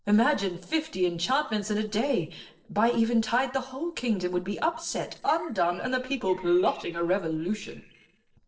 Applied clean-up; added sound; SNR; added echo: neural separator model SepFormer DNS4.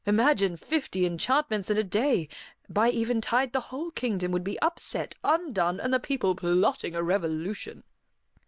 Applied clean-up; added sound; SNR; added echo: none; none; none; none.